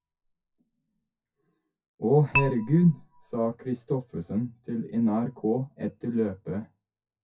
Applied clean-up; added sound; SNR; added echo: classical method WPE with log-MMSE.